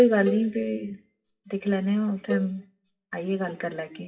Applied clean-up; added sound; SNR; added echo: classical method WPE with log-MMSE.